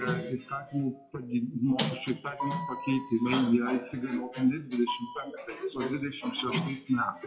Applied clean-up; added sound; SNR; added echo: classical method WPE with log-MMSE.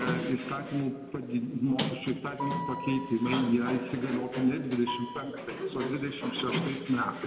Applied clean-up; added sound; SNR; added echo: none; Sliding door; 6 dB; reverberation time 1.5 s.